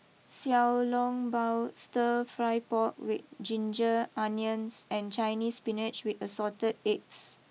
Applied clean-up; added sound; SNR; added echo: none; none; none; none.